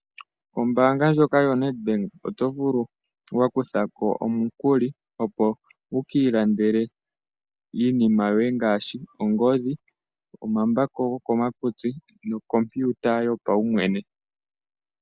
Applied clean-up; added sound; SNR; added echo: none; none; none; none.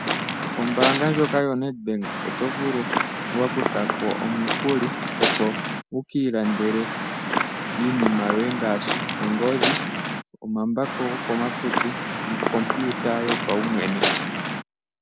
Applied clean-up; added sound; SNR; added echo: none; Waves, surf / Wind; 1 dB; none.